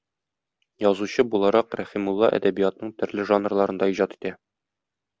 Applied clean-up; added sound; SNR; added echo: none; none; none; none.